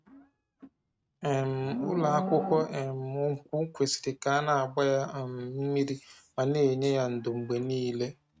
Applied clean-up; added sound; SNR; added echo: neural mask model RNNoise.